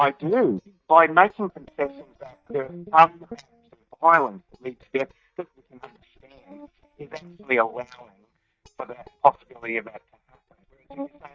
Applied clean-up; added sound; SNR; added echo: neural mask model DeepFilterNet 3.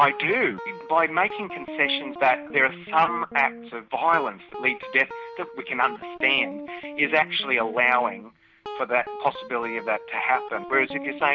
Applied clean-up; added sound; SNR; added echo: none; Guitar; 13 dB; none.